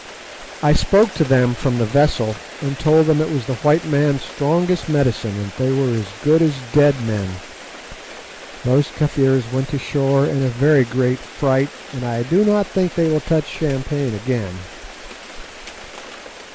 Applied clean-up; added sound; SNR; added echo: none; Rain; 16 dB; none.